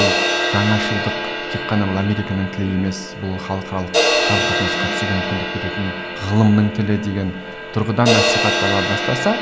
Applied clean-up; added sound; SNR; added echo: none; Crash cymbal; 1 dB; none.